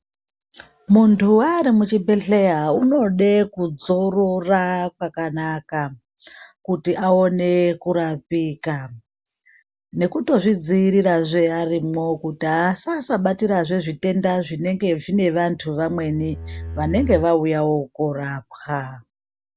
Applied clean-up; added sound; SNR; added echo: none; Bowed string instrument; 11 dB; none.